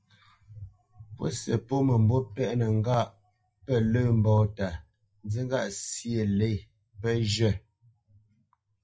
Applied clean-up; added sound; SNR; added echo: classical method log-MMSE.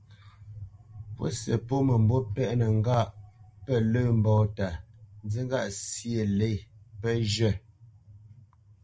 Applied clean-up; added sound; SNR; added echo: none; none; none; none.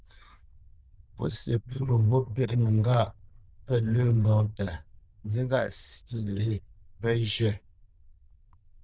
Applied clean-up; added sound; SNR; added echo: neural diffusion model UNIVERSE++.